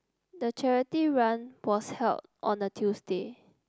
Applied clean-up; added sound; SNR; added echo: none; none; none; none.